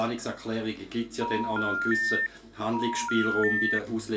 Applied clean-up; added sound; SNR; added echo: none; Telephone; 0 dB; reverberation time 0.2 s.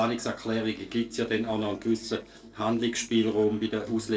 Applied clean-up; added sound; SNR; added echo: neural separator model SepFormer DNS4.